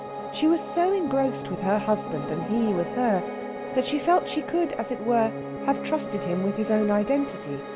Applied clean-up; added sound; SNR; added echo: none; Piano; 7 dB; none.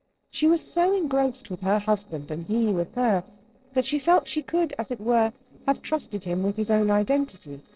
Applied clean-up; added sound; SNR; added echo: neural separator model SepFormer DNS4.